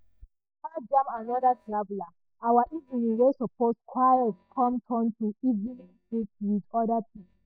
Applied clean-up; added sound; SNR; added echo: neural mask model DeepFilterNet 3.